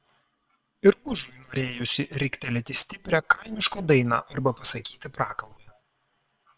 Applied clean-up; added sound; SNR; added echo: neural separator model SepFormer WHAM!.